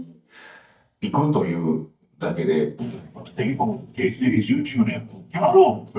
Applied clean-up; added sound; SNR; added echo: neural mask model DeepFilterNet 3.